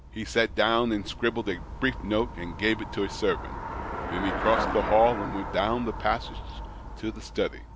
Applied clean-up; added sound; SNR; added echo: none; Traffic noise, roadway noise / Bicycle; 7 dB; none.